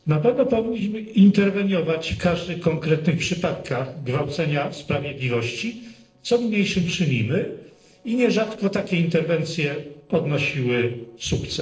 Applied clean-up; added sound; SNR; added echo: neural separator model SepFormer DNS4.